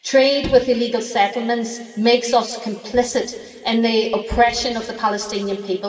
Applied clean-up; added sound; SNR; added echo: none; Bowed string instrument; 14 dB; reverberation time 1.9 s.